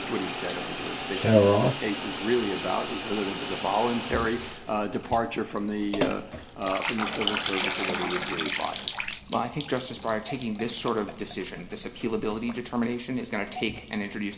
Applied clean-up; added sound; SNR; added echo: none; Bathtub (filling or washing) / Water tap, faucet; 0 dB; reverberation time 0.6 s.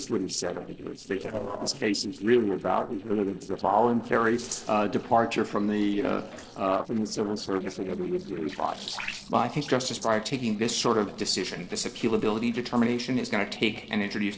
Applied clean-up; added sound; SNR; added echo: neural separator model SepFormer DNS4.